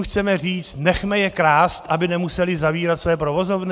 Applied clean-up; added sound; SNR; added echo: none; none; none; none.